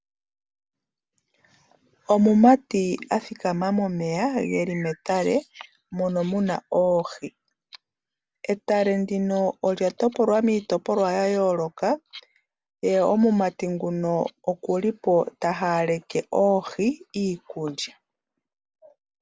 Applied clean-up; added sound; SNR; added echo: none; Bird; 18 dB; none.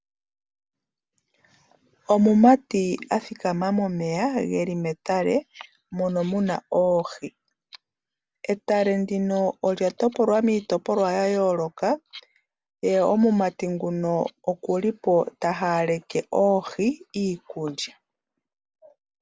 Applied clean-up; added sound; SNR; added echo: none; none; none; none.